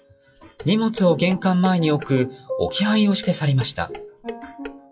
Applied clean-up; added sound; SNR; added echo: classical method WPE with log-MMSE.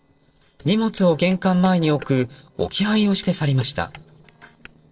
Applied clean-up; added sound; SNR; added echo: neural separator model SepFormer DNS4.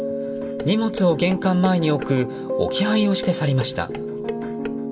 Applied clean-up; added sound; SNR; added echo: none; Dishes, pots, and pans; 17 dB; reverberation time 0.3 s.